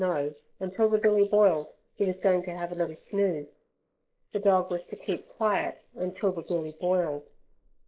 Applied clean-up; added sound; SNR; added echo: neural mask model Resemble Enhance denoiser.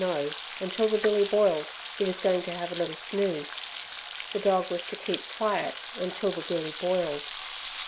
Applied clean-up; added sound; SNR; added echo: none; Frying (food); 5 dB; none.